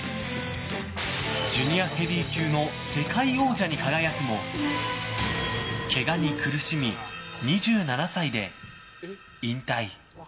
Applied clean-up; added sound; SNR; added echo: none; Brass instrument; 7 dB; none.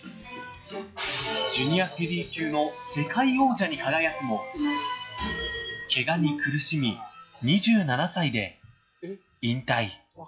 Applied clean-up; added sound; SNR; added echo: classical method log-MMSE.